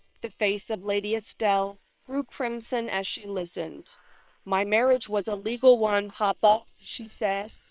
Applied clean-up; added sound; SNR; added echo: neural separator model SepFormer WHAM!.